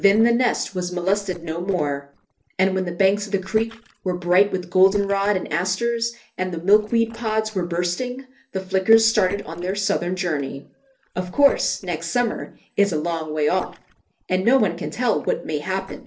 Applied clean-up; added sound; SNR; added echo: neural separator model SepFormer DNS4.